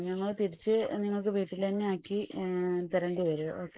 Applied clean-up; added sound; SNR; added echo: neural mask model Resemble Enhance denoiser.